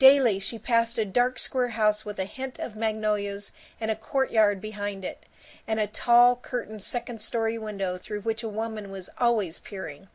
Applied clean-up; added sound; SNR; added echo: none; none; none; none.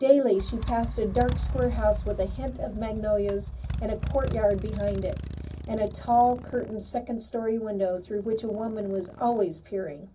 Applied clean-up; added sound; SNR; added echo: none; Motorcycle; 7 dB; reverberation time 0.4 s.